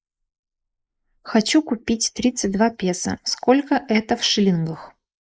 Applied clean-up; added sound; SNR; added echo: neural mask model Resemble Enhance denoiser.